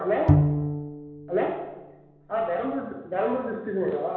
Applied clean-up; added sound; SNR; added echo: none; Bowed string instrument; -2 dB; reverberation time 1.1 s.